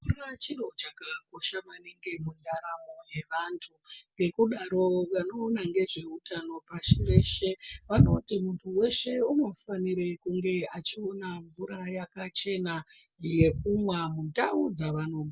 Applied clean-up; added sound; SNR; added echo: none; none; none; none.